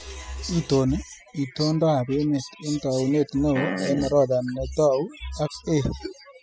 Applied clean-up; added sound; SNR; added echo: classical method spectral subtraction.